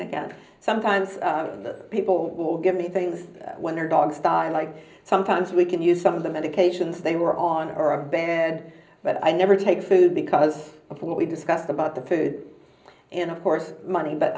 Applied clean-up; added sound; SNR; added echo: none; none; none; reverberation time 0.5 s.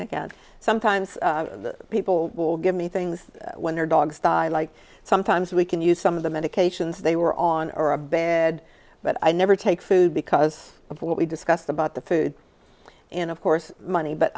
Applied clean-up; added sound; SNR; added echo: none; none; none; none.